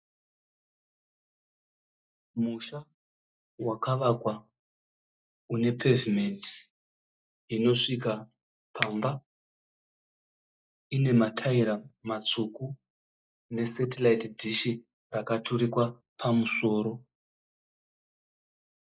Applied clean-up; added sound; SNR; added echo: classical method log-MMSE.